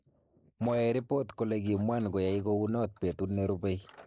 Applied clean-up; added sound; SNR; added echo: neural mask model Resemble Enhance denoiser.